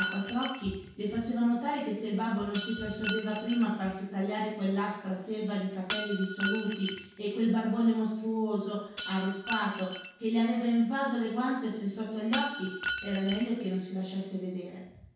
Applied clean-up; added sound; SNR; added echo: none; Shatter; 9 dB; reverberation time 0.6 s.